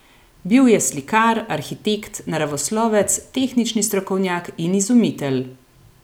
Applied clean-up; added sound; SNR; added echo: none; none; none; none.